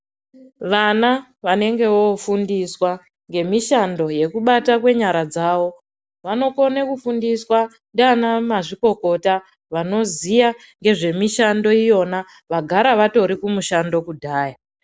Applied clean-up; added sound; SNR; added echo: none; none; none; none.